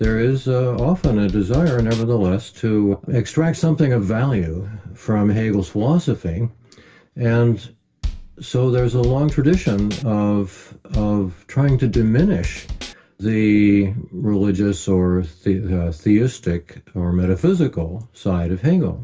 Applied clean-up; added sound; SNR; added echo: none; Bass drum / Snare drum / Drum kit; 10 dB; reverberation time 0.1 s.